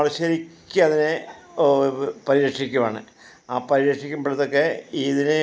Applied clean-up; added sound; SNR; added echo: none; none; none; none.